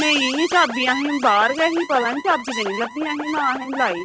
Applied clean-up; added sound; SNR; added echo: neural mask model RNNoise.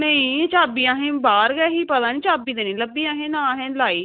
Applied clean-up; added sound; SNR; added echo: none; none; none; none.